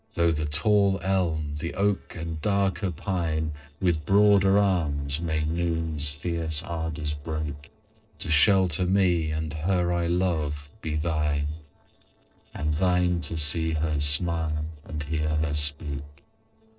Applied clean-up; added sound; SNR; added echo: neural separator model SepFormer DNS4.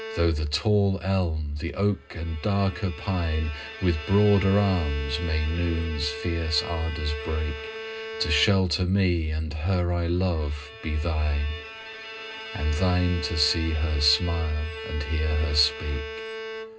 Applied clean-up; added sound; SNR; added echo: none; Bowed string instrument; 12 dB; reverberation time 0.2 s.